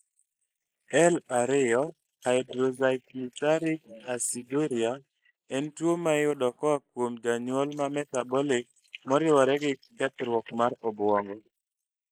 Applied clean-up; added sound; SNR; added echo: neural mask model Resemble Enhance denoiser.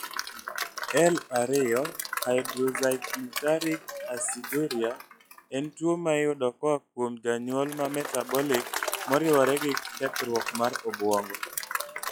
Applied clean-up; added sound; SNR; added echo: classical method log-MMSE.